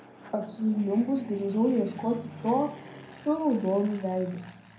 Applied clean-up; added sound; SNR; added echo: none; Fixed-wing aircraft, airplane; 17 dB; reverberation time 0.5 s.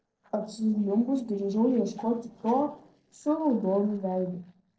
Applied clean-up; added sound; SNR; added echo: neural separator model SepFormer DNS4.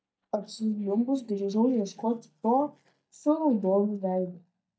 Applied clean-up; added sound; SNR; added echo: neural mask model DeepFilterNet 3.